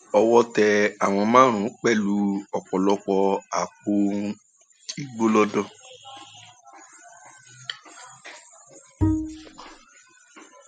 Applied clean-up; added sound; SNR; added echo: none; Bowed string instrument; 2 dB; none.